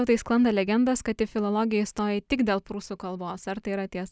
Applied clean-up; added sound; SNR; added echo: none; none; none; none.